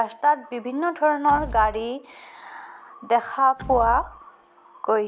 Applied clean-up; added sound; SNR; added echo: none; Door / Wood; 15 dB; none.